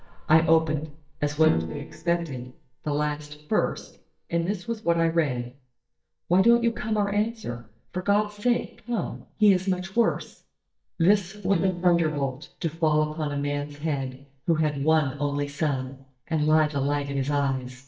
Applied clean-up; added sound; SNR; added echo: neural mask model DeepFilterNet 3.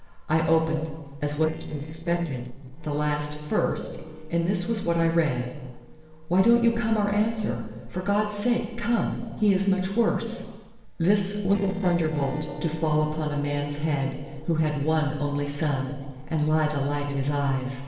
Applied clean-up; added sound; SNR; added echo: neural separator model SepFormer DNS4.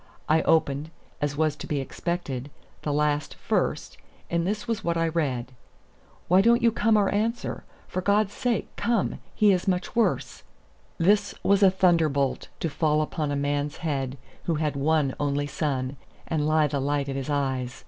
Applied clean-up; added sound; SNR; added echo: none; none; none; none.